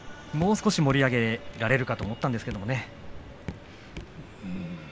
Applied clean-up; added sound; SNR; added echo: none; Raindrop / Drip; 14 dB; none.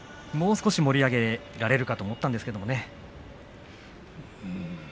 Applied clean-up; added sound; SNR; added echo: none; none; none; none.